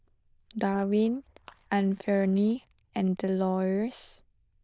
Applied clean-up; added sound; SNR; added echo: neural diffusion model UNIVERSE++.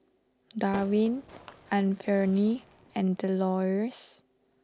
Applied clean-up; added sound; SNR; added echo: none; Fireworks; 18 dB; none.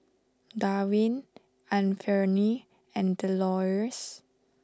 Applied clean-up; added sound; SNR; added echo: none; none; none; none.